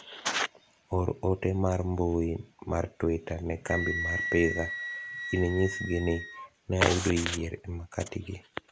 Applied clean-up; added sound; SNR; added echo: none; Wind instrument, woodwind instrument; 10 dB; none.